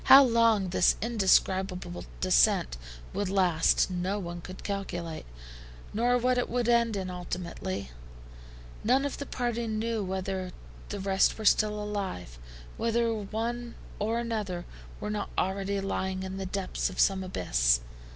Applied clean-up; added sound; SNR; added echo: none; none; none; none.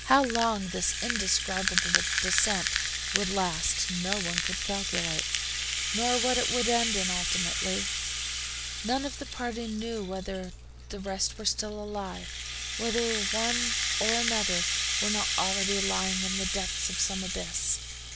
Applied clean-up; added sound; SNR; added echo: none; Rattle (instrument); -1 dB; none.